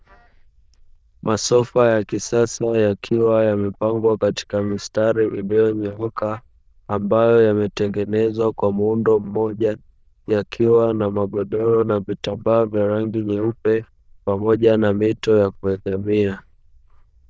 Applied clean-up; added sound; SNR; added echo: neural diffusion model UNIVERSE++.